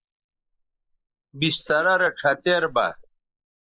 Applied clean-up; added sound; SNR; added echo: neural mask model Resemble Enhance denoiser.